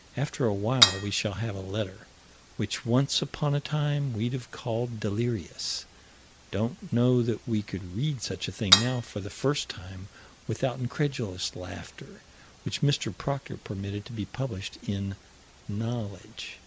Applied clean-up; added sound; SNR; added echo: none; Cutlery, silverware / Dishes, pots, and pans; -5 dB; none.